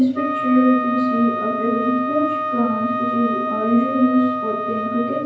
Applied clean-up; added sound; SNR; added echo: none; Wind instrument, woodwind instrument; 4 dB; reverberation time 0.9 s.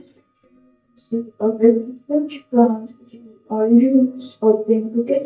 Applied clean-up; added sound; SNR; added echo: neural mask model DeepFilterNet 3.